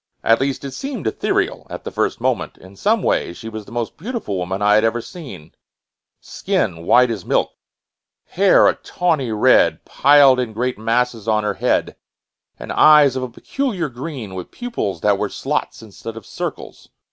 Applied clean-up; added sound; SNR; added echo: none; none; none; none.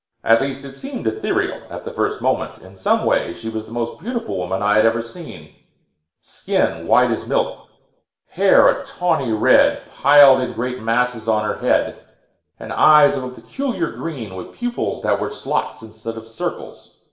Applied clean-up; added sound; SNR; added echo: none; none; none; reverberation time 0.7 s.